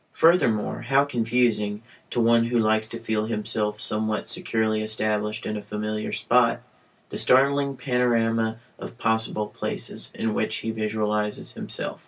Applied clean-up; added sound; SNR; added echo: none; none; none; none.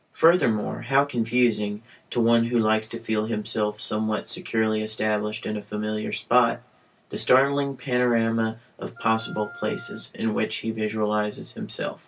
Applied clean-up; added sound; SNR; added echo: none; Wind instrument, woodwind instrument; 19 dB; none.